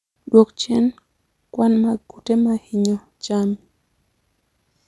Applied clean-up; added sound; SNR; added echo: none; none; none; none.